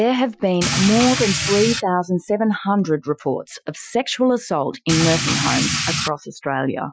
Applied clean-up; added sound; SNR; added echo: classical method Wiener filter.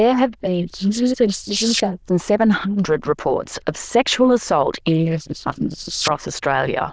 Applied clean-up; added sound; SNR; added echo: neural diffusion model UNIVERSE++.